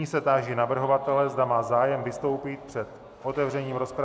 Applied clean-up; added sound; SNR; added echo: none; none; none; none.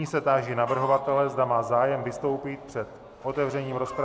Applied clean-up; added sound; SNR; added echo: none; Chicken, rooster; 15 dB; none.